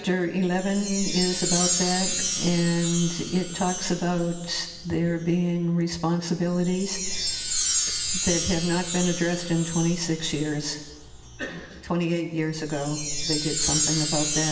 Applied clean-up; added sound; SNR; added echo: none; Chime; 3 dB; reverberation time 1.1 s.